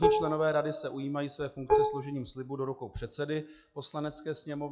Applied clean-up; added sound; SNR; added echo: classical method log-MMSE.